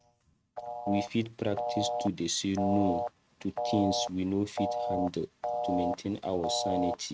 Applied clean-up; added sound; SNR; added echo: neural mask model RNNoise.